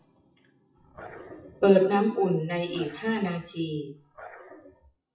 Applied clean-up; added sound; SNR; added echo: classical method WPE with log-MMSE.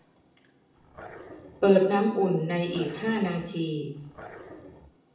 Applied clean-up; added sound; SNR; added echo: none; Growling; 18 dB; reverberation time 0.7 s.